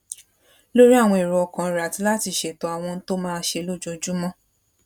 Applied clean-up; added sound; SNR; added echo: none; none; none; none.